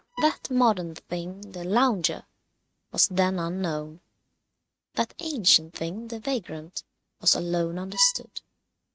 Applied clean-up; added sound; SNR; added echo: neural mask model RNNoise.